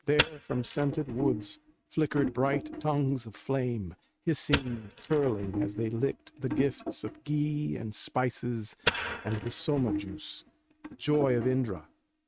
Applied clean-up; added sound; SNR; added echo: neural mask model RNNoise.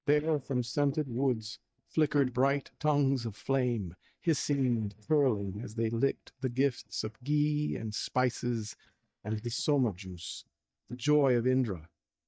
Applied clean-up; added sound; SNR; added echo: neural mask model DeepFilterNet 3.